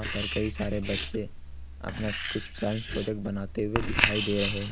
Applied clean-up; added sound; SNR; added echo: none; Writing; 1 dB; none.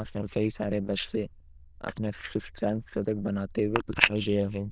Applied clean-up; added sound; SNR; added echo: neural diffusion model UNIVERSE++.